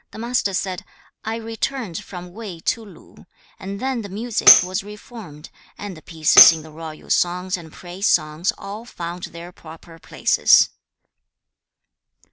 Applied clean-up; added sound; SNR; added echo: none; Tambourine; -4 dB; none.